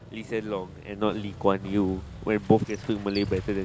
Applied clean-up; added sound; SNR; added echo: none; Motorcycle; 12 dB; none.